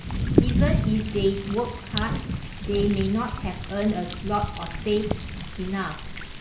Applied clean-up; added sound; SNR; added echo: none; Thunder; 0 dB; none.